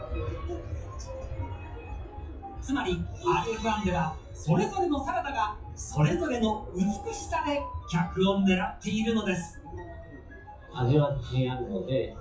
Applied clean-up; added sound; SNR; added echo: classical method WPE with log-MMSE.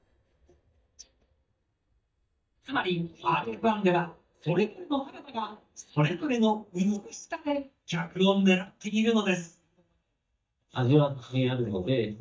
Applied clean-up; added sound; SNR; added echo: neural mask model DeepFilterNet 3.